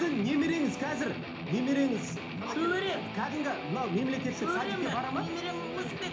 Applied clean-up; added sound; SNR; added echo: none; Guitar; 7 dB; reverberation time 0.4 s.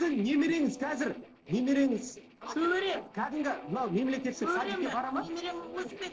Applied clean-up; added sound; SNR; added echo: neural separator model SepFormer DNS4.